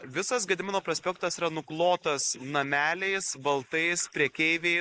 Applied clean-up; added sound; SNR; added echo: neural mask model Resemble Enhance denoiser.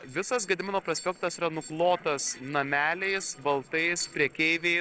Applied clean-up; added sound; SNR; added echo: neural separator model SepFormer DNS4.